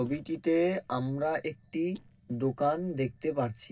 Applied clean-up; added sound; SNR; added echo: neural separator model SepFormer DNS4.